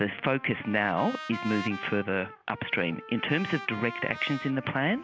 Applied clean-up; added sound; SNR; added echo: none; Trumpet; 12 dB; none.